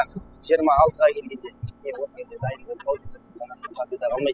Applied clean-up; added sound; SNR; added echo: classical method spectral subtraction.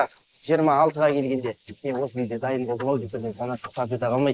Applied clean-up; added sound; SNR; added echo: neural mask model Resemble Enhance denoiser.